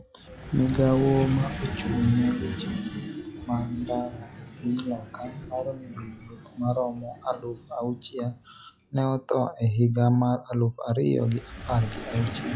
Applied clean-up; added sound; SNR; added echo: classical method log-MMSE.